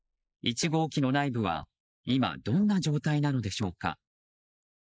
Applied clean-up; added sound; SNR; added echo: neural mask model Resemble Enhance denoiser.